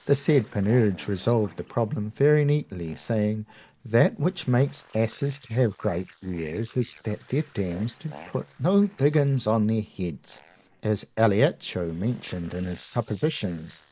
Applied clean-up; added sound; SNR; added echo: neural mask model Resemble Enhance denoiser.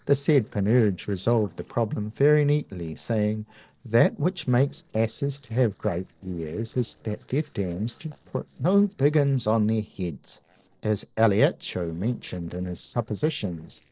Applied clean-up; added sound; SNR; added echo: neural separator model SepFormer DNS4.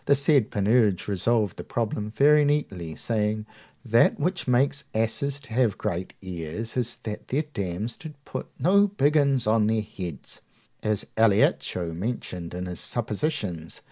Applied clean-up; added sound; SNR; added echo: none; none; none; none.